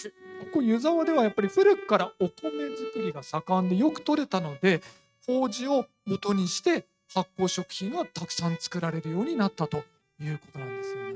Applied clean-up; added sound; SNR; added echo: neural mask model RNNoise.